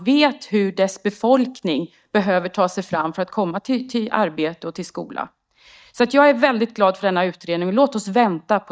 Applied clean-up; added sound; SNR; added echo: neural mask model DeepFilterNet 3.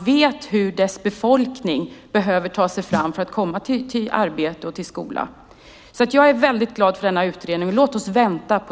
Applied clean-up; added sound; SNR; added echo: none; Snare drum; 13 dB; none.